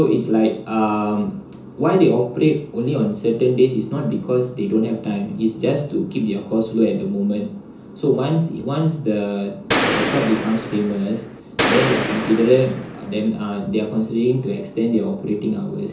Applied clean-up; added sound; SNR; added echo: none; Gunshot, gunfire; 3 dB; reverberation time 0.6 s.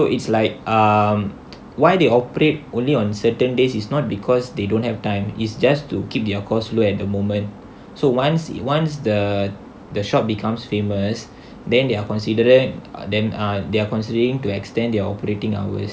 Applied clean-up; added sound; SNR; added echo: none; none; none; none.